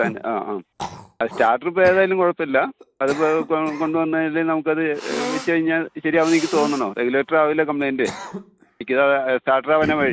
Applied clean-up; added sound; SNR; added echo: none; Cough; 14 dB; none.